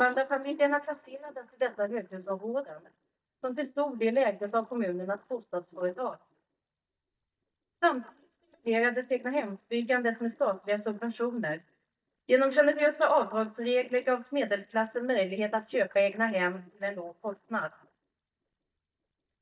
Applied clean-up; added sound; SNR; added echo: neural mask model DeepFilterNet 3.